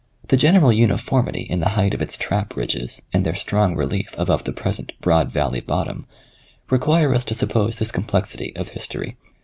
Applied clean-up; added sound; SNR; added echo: none; none; none; none.